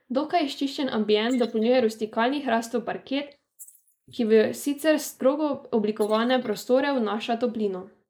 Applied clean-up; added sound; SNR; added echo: neural mask model Resemble Enhance denoiser.